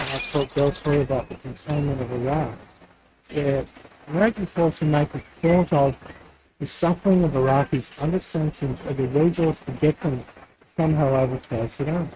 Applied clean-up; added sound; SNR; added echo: neural mask model RNNoise.